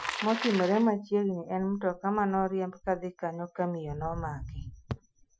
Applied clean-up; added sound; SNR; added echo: classical method Wiener filter.